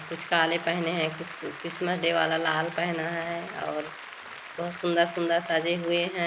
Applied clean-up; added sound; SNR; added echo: none; Applause; 13 dB; none.